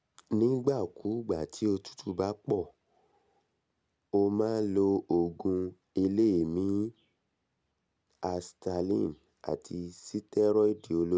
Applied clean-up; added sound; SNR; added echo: none; none; none; none.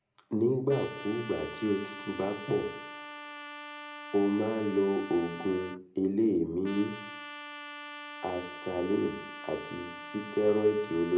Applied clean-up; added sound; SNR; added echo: none; Trumpet; 13 dB; reverberation time 0.5 s.